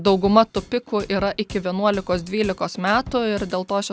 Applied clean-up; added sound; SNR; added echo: none; Drum / Drum kit; 18 dB; none.